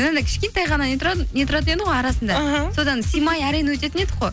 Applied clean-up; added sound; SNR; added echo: none; none; none; none.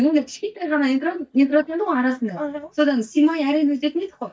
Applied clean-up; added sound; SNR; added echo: neural mask model DeepFilterNet 3.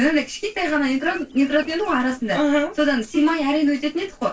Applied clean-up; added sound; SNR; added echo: neural separator model SepFormer DNS4.